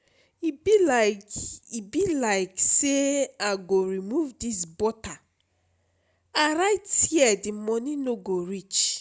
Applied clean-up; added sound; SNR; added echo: none; none; none; none.